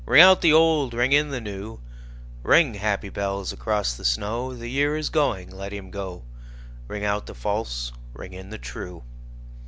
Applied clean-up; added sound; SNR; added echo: none; none; none; none.